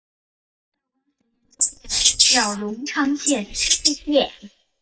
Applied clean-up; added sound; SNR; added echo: neural mask model DeepFilterNet 3.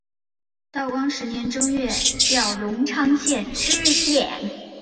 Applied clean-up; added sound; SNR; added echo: none; Wild animals; -2 dB; reverberation time 2.1 s.